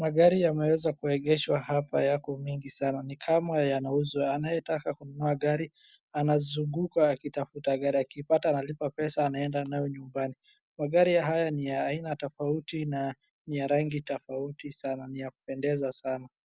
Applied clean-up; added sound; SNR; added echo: none; none; none; none.